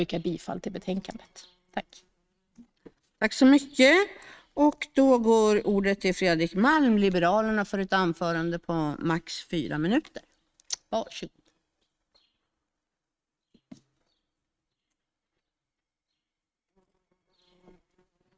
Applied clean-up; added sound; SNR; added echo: neural mask model RNNoise.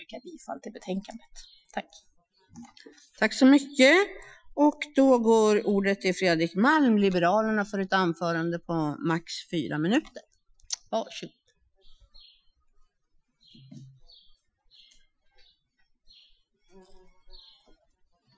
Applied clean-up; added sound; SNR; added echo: classical method Wiener filter.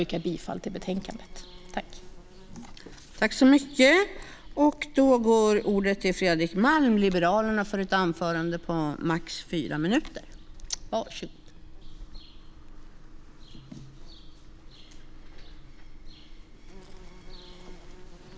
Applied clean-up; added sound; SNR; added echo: none; Bird vocalization, bird call, bird song; 15 dB; none.